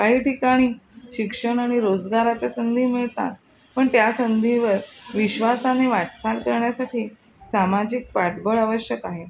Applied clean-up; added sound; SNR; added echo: none; none; none; none.